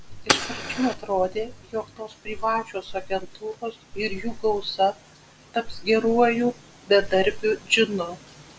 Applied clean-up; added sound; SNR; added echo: none; Fire; 6 dB; none.